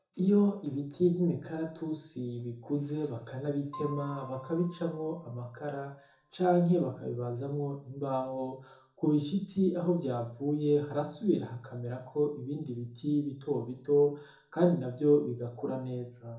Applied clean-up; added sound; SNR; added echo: none; Piano; 19 dB; reverberation time 0.5 s.